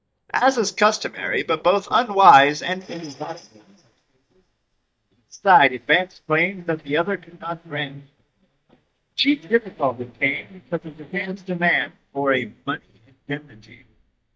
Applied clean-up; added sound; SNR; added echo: neural mask model DeepFilterNet 3.